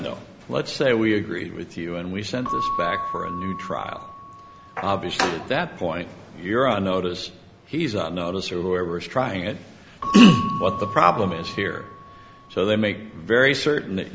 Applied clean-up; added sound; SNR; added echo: none; Keyboard (musical) / Bell; 11 dB; none.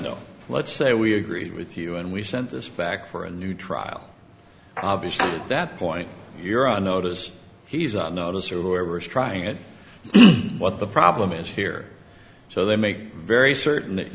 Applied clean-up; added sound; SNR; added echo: none; none; none; none.